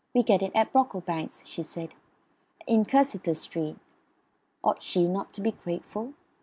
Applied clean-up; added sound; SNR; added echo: none; none; none; none.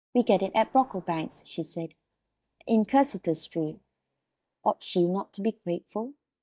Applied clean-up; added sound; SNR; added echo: neural mask model DeepFilterNet 3.